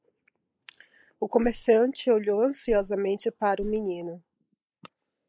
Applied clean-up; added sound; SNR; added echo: neural mask model Resemble Enhance denoiser.